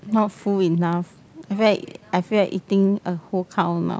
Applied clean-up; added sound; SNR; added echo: none; none; none; none.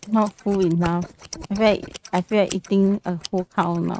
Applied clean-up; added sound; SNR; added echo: neural mask model RNNoise.